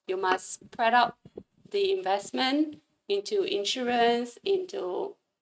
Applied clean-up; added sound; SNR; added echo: neural mask model RNNoise.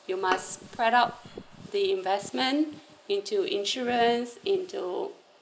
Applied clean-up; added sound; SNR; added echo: none; Bowed string instrument; 11 dB; none.